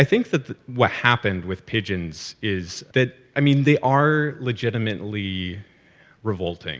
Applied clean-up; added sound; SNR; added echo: none; none; none; none.